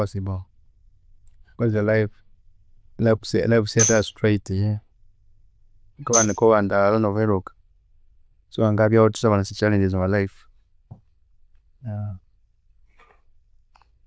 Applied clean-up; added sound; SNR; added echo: neural diffusion model UNIVERSE++.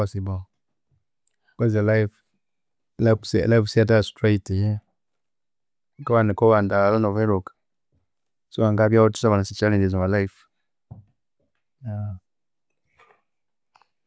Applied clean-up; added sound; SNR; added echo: none; none; none; none.